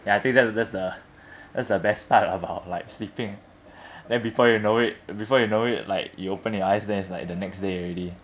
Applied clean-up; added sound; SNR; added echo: none; none; none; none.